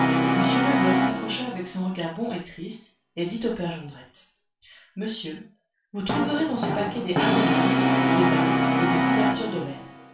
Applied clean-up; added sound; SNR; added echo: none; Brass instrument; -5 dB; reverberation time 0.3 s.